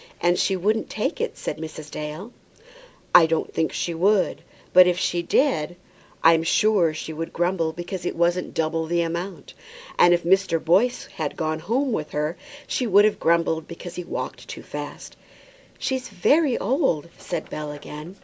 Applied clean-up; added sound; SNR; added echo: none; none; none; none.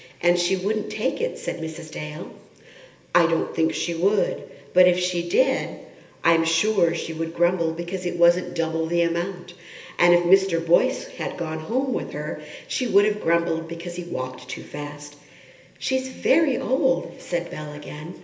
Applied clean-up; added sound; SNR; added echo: none; none; none; reverberation time 1.4 s.